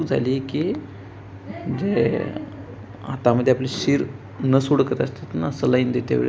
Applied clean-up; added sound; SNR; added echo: none; none; none; none.